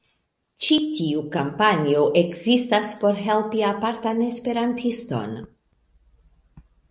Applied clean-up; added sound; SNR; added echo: none; none; none; none.